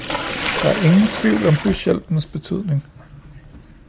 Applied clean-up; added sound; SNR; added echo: none; Sink (filling or washing); 8 dB; none.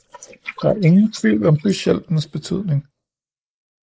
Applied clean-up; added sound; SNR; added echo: neural mask model Resemble Enhance denoiser.